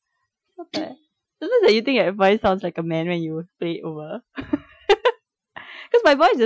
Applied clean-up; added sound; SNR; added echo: classical method Wiener filter.